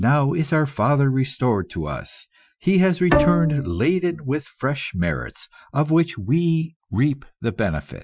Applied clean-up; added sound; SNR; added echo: classical method Wiener filter.